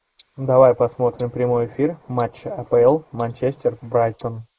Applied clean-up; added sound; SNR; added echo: neural mask model Resemble Enhance denoiser.